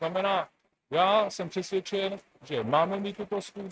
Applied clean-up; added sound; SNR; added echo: neural mask model RNNoise.